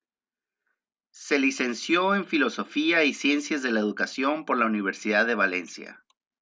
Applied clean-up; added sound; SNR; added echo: none; none; none; none.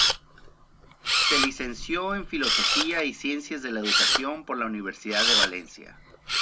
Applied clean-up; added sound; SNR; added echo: none; Camera; -4 dB; none.